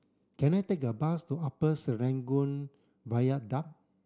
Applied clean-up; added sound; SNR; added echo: none; none; none; none.